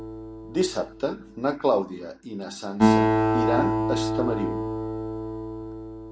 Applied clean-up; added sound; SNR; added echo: none; Acoustic guitar; -3 dB; none.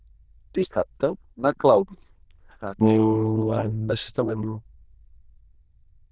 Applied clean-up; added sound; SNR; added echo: neural diffusion model UNIVERSE++.